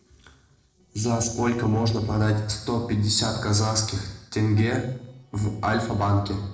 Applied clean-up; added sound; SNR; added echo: neural separator model SepFormer DNS4.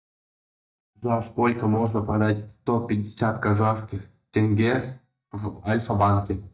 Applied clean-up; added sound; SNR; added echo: neural mask model DeepFilterNet 3.